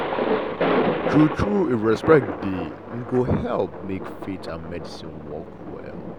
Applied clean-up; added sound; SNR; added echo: none; Thunder; 3 dB; none.